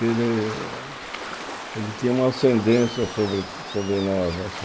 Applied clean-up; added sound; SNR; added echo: none; Waves, surf; 10 dB; none.